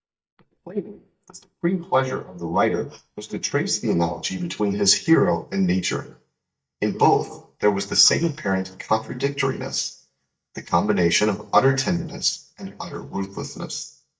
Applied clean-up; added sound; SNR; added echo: neural mask model DeepFilterNet 3.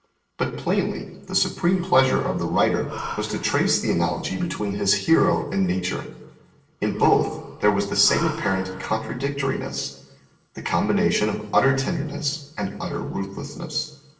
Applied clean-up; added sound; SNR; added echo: neural separator model SepFormer DNS4.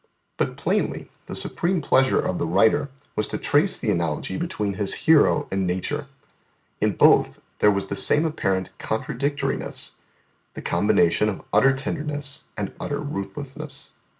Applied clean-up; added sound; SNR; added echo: none; none; none; none.